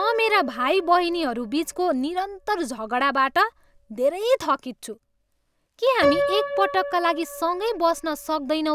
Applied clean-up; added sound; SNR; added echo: none; Piano; 9 dB; none.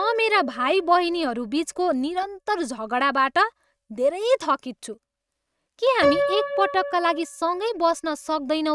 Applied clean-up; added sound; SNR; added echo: neural mask model RNNoise.